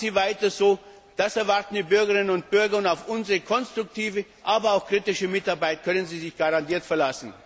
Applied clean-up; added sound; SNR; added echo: none; none; none; none.